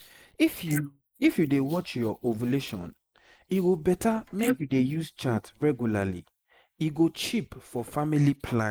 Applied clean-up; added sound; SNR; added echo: neural mask model Resemble Enhance denoiser.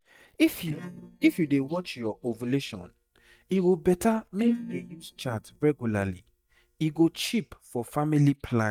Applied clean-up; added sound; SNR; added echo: neural mask model DeepFilterNet 3.